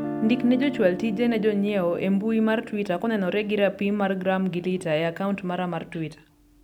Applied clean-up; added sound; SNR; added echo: none; Guitar; 13 dB; none.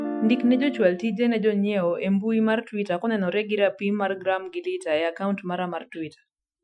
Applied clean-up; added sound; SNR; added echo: classical method Wiener filter.